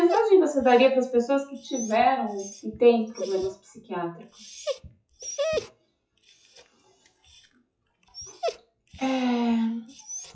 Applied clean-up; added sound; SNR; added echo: classical method WPE with log-MMSE.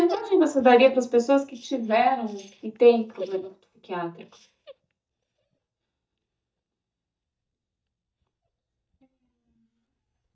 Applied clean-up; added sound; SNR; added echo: neural mask model DeepFilterNet 3.